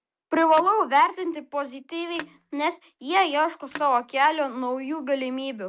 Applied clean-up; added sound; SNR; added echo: none; Telephone; 20 dB; none.